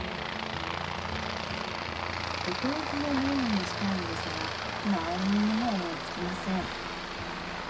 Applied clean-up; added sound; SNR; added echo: none; Aircraft; 1 dB; reverberation time 0.4 s.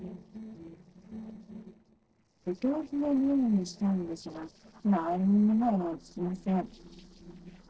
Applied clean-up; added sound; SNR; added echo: neural separator model SepFormer DNS4.